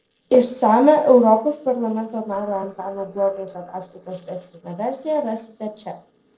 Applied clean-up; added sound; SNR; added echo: neural separator model SepFormer DNS4.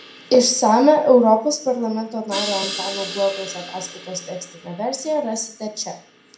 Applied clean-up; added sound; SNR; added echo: none; Crash cymbal; 14 dB; reverberation time 0.5 s.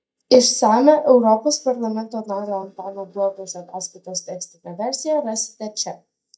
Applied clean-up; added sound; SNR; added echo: neural mask model DeepFilterNet 3.